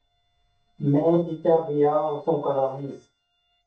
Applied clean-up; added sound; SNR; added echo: neural mask model DeepFilterNet 3.